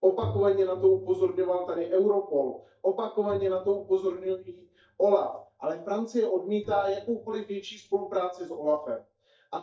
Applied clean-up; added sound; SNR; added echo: neural mask model DeepFilterNet 3.